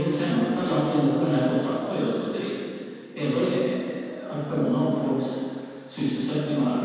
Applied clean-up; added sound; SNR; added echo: none; none; none; reverberation time 2.1 s.